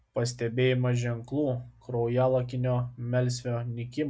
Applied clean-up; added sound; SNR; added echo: none; none; none; none.